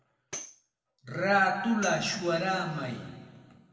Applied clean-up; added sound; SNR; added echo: none; Tambourine; 17 dB; reverberation time 2.0 s.